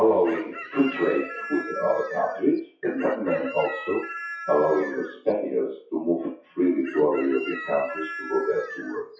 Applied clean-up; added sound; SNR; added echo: classical method WPE with log-MMSE.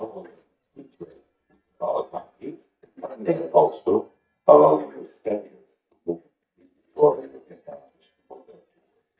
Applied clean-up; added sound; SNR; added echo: neural mask model DeepFilterNet 3.